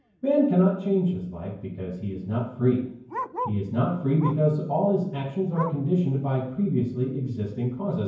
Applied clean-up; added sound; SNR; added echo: none; Bark; 16 dB; reverberation time 0.9 s.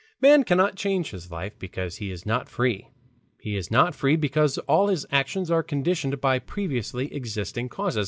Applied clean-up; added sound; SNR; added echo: none; none; none; none.